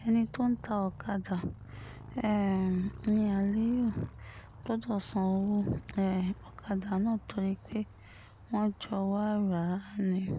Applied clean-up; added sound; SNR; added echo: none; Motorcycle; 17 dB; none.